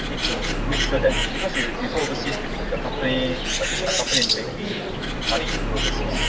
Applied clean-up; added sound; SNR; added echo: none; Bird; -4 dB; none.